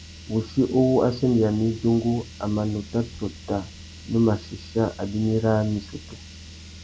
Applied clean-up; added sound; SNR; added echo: none; Car; 17 dB; none.